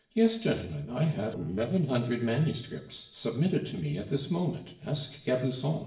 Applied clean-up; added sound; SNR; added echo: neural separator model SepFormer DNS4.